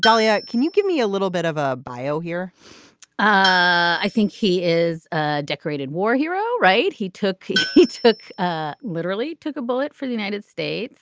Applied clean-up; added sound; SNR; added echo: none; Tools; 12 dB; none.